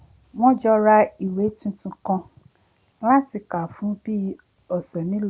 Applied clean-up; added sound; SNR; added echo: none; none; none; none.